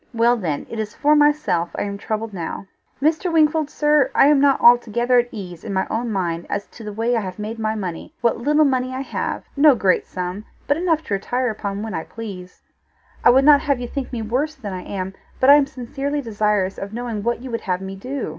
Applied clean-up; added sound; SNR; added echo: none; none; none; none.